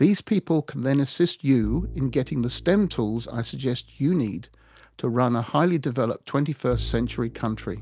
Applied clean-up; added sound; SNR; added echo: none; Bowed string instrument; 15 dB; none.